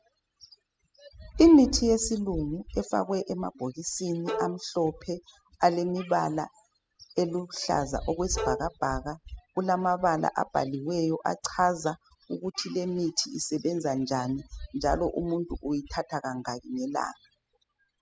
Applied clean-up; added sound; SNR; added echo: classical method spectral subtraction.